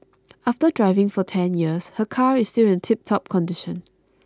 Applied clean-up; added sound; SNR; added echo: none; none; none; none.